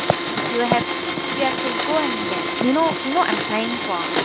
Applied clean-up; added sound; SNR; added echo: none; Domestic sounds, home sounds; 1 dB; none.